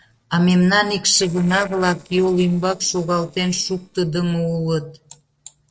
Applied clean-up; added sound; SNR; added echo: neural separator model SepFormer DNS4.